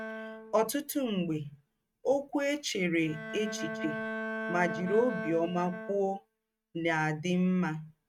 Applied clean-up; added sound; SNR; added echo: neural mask model RNNoise.